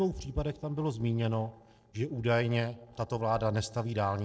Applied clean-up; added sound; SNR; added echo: neural separator model SepFormer DNS4.